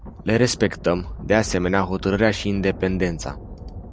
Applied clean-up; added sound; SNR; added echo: none; Thunder; 13 dB; none.